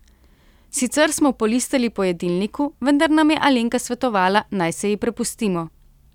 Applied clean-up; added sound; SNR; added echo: none; none; none; none.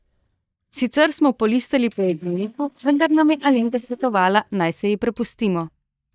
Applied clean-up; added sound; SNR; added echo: neural mask model DeepFilterNet 3.